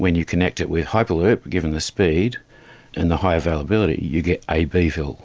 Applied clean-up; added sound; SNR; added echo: none; none; none; none.